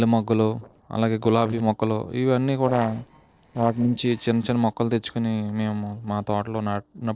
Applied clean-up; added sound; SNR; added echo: neural separator model SepFormer DNS4.